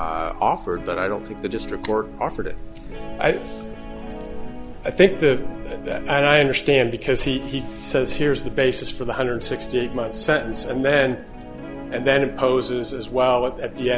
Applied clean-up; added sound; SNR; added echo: none; Guitar; 14 dB; none.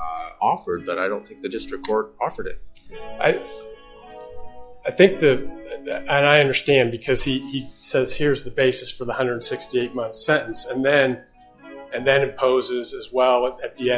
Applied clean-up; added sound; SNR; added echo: classical method log-MMSE.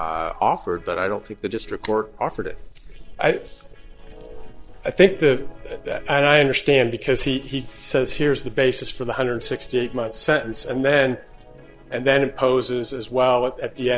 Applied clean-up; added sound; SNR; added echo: neural separator model SepFormer DNS4.